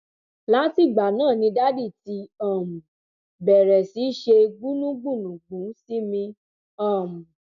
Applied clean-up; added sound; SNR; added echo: none; none; none; none.